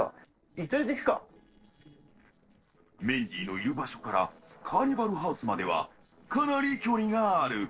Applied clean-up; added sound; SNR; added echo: neural separator model SepFormer DNS4.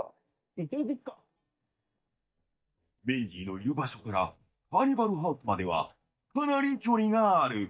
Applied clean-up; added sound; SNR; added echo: neural mask model DeepFilterNet 3.